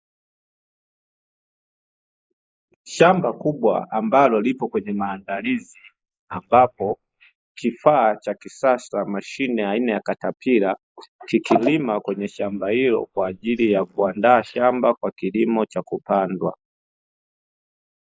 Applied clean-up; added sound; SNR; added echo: neural mask model Resemble Enhance denoiser.